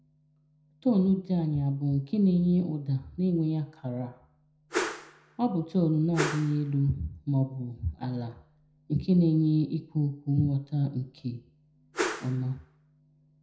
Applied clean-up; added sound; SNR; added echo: none; Whoosh, swoosh, swish; 7 dB; reverberation time 0.4 s.